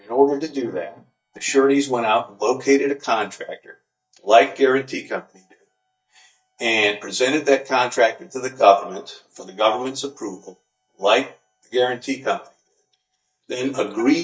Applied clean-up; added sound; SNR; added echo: neural mask model DeepFilterNet 3.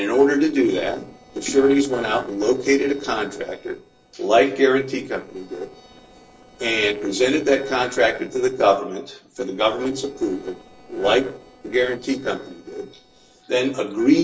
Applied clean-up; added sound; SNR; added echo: neural separator model SepFormer DNS4.